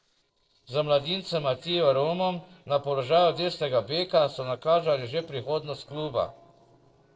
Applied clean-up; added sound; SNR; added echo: neural separator model SepFormer DNS4.